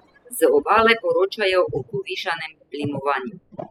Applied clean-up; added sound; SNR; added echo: classical method spectral subtraction.